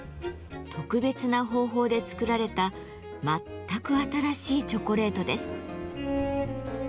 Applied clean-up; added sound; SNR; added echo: none; none; none; none.